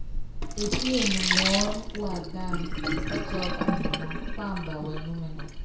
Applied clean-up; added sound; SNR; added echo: none; Sink (filling or washing); -3 dB; reverberation time 0.6 s.